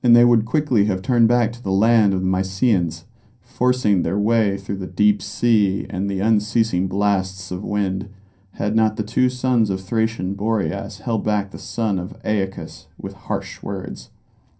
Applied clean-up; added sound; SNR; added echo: none; none; none; reverberation time 0.3 s.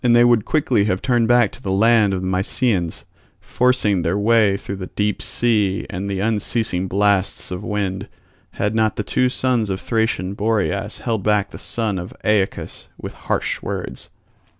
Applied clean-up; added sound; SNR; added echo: none; none; none; none.